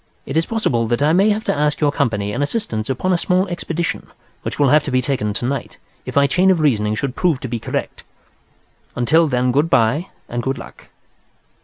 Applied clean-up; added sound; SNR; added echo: none; none; none; none.